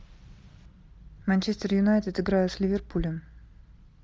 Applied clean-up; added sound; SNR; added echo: none; none; none; none.